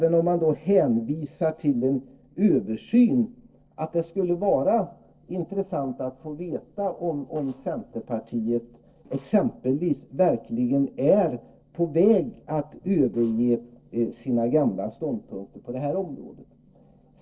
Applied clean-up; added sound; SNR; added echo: neural separator model SepFormer DNS4.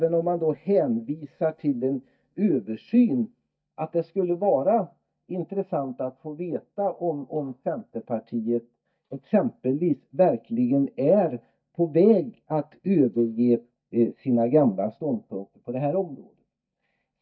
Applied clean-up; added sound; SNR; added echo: neural mask model DeepFilterNet 3.